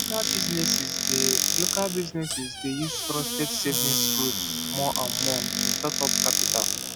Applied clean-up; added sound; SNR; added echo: none; Squeak / Cupboard open or close; -5 dB; none.